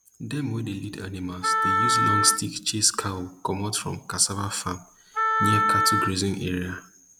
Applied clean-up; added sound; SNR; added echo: none; Wind instrument, woodwind instrument; -3 dB; none.